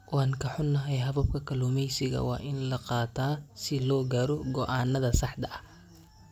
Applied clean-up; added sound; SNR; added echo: none; none; none; none.